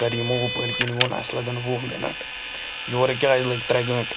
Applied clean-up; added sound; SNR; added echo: none; Vehicle; 5 dB; none.